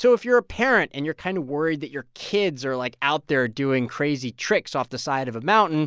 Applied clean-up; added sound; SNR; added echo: none; none; none; none.